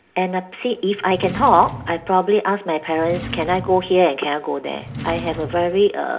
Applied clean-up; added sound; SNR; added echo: none; Drawer open or close; 13 dB; reverberation time 0.3 s.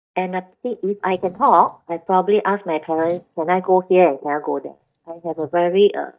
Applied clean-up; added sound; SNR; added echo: neural mask model DeepFilterNet 3.